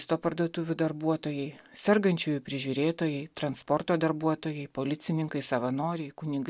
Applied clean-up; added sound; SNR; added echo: none; none; none; none.